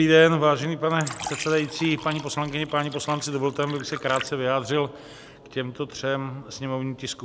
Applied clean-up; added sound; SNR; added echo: none; Fill (with liquid); 13 dB; none.